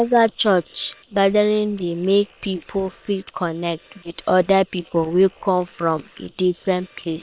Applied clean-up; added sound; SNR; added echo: neural separator model SepFormer WHAM!.